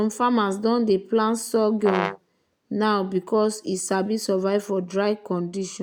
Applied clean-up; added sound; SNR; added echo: none; Brass instrument; 7 dB; none.